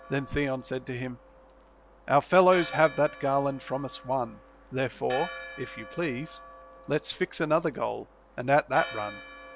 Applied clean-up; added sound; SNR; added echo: none; Church bell; 16 dB; none.